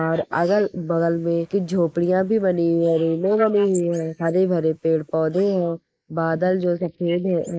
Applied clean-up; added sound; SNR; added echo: neural mask model Resemble Enhance denoiser.